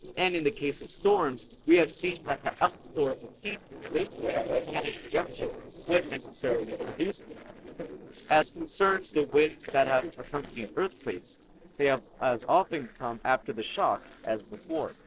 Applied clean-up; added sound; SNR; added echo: neural separator model SepFormer DNS4.